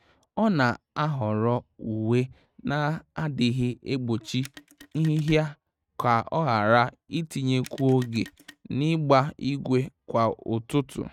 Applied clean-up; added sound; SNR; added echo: neural mask model RNNoise.